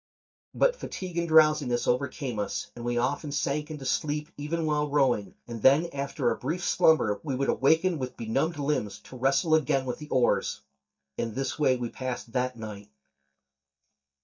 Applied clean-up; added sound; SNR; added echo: neural mask model DeepFilterNet 3.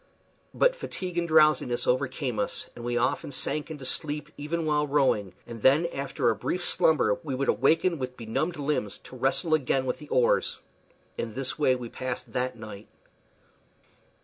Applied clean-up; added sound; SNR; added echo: none; none; none; none.